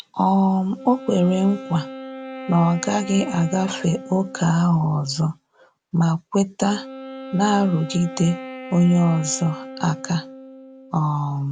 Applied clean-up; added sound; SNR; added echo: none; Wind instrument, woodwind instrument; 15 dB; none.